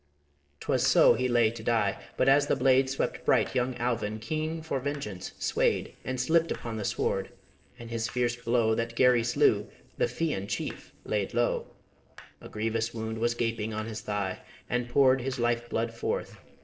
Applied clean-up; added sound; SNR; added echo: neural separator model SepFormer DNS4.